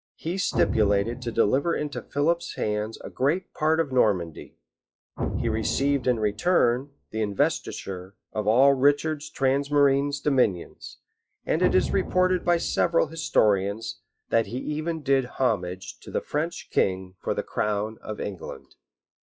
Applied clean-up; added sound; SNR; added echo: classical method log-MMSE.